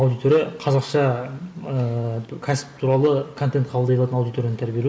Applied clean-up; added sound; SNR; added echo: none; none; none; none.